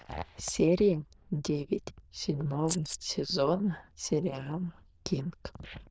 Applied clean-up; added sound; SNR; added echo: neural diffusion model UNIVERSE++.